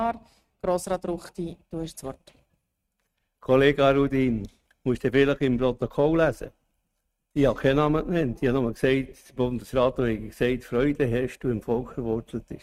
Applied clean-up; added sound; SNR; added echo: neural mask model RNNoise.